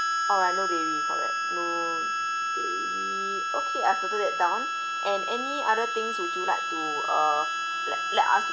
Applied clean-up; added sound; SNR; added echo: none; Harmonica; -1 dB; none.